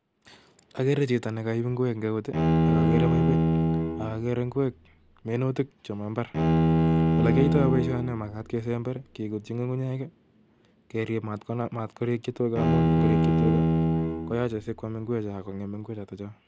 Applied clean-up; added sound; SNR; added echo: none; Bowed string instrument; -5 dB; none.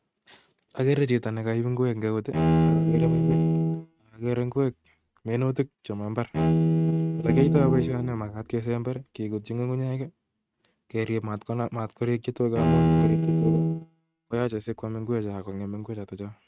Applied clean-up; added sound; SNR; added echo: neural mask model RNNoise.